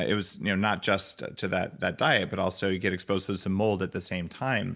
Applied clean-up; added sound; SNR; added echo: none; none; none; none.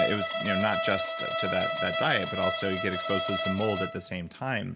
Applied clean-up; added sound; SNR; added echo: none; Bowed string instrument; 0 dB; none.